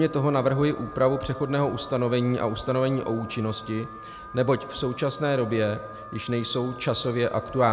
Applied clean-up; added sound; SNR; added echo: none; Alarm; 16 dB; none.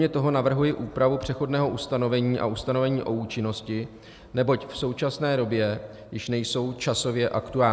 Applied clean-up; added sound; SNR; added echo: none; none; none; none.